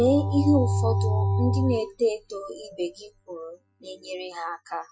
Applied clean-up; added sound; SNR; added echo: classical method Wiener filter.